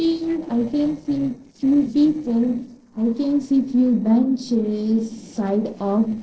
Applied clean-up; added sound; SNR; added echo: neural separator model SepFormer DNS4.